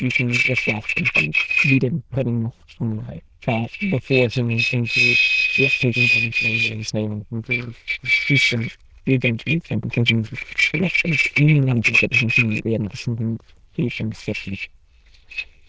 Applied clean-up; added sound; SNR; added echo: neural diffusion model UNIVERSE++.